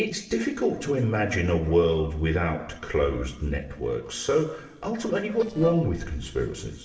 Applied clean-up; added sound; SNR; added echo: neural separator model SepFormer DNS4.